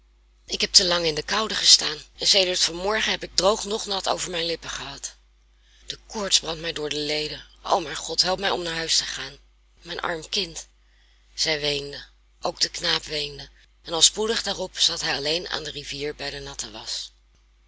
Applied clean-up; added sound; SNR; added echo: none; none; none; none.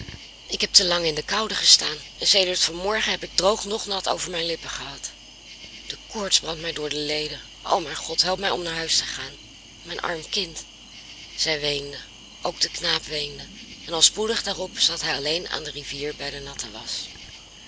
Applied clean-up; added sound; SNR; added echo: none; Cricket; 17 dB; none.